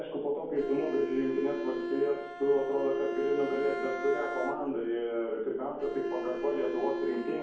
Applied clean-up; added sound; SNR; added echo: none; Bowed string instrument; 6 dB; reverberation time 1.2 s.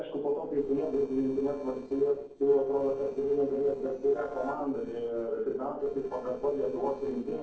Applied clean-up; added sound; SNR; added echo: neural separator model SepFormer DNS4.